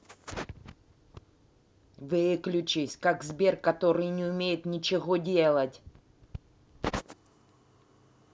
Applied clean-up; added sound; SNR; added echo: none; none; none; none.